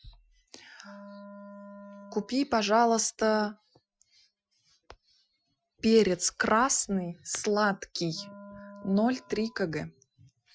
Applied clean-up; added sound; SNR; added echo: classical method Wiener filter.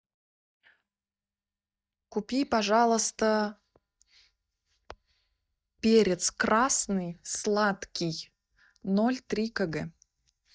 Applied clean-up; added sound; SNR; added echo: neural mask model DeepFilterNet 3.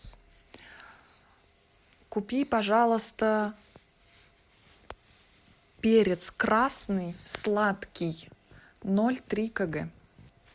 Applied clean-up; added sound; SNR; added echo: none; none; none; none.